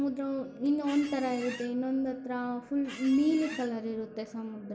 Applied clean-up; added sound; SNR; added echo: none; Squeak; 14 dB; none.